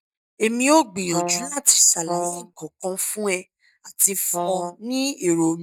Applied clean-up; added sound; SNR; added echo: neural mask model DeepFilterNet 3.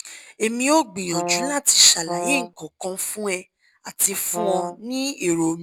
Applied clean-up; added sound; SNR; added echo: none; Brass instrument; 6 dB; none.